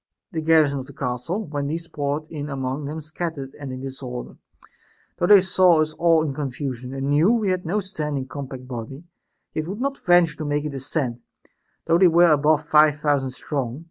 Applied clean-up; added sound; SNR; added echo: none; none; none; none.